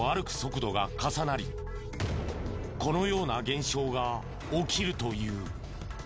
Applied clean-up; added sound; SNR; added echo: none; none; none; none.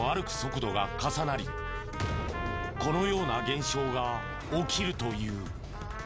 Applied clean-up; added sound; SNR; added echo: none; Trumpet; 8 dB; none.